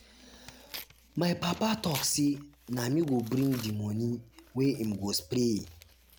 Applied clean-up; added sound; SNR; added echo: none; Tearing; 17 dB; none.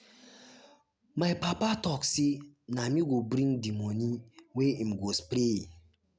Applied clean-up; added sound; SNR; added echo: none; none; none; none.